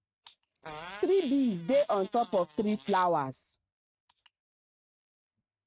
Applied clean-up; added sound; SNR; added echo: neural mask model RNNoise.